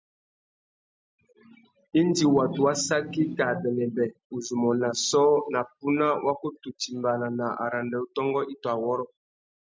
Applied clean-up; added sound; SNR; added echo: none; none; none; none.